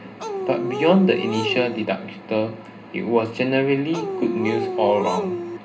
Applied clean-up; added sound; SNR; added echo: none; Dog; 4 dB; reverberation time 0.2 s.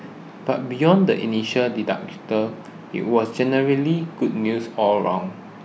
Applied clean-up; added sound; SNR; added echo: none; none; none; none.